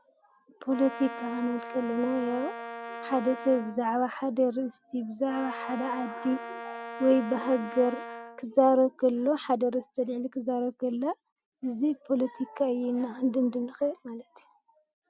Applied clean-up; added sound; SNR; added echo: none; Brass instrument; 11 dB; none.